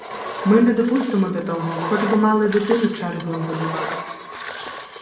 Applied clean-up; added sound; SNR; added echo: none; Engine; 10 dB; reverberation time 1.1 s.